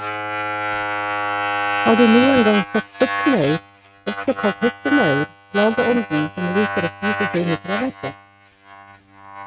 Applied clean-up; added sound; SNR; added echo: neural mask model RNNoise.